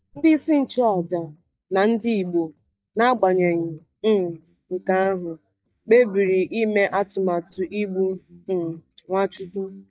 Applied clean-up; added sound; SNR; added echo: neural mask model DeepFilterNet 3.